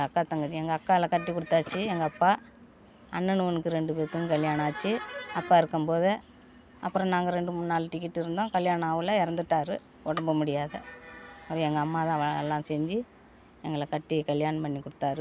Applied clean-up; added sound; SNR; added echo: none; none; none; none.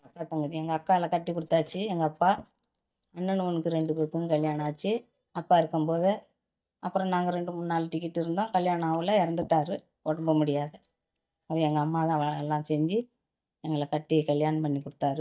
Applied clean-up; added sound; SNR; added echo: neural mask model DeepFilterNet 3.